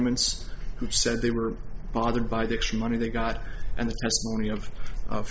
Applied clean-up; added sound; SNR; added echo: none; none; none; none.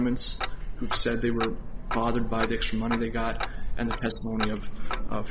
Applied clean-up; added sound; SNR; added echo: none; Tick-tock; 7 dB; none.